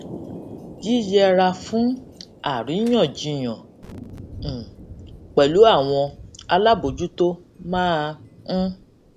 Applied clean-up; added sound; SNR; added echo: none; Thunder; 17 dB; none.